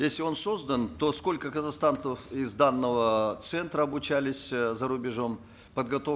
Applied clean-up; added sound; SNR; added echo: none; none; none; none.